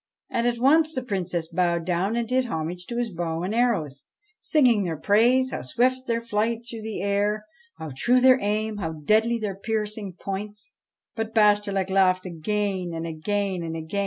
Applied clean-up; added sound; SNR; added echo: none; none; none; none.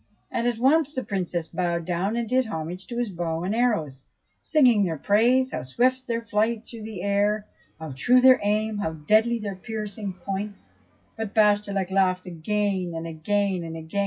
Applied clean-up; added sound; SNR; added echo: classical method WPE with log-MMSE.